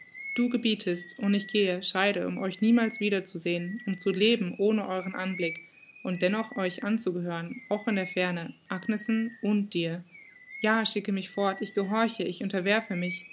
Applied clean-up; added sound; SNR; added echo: none; Bird vocalization, bird call, bird song; 17 dB; none.